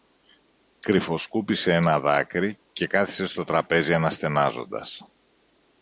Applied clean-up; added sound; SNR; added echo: neural mask model Resemble Enhance denoiser.